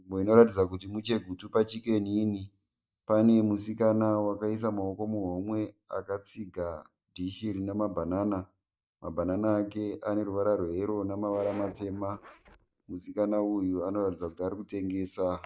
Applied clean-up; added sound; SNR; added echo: neural mask model DeepFilterNet 3.